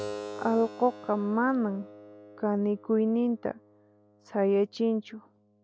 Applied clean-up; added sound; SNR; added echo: none; Keyboard (musical); 16 dB; none.